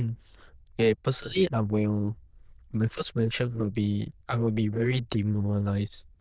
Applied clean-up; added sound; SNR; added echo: neural diffusion model UNIVERSE++.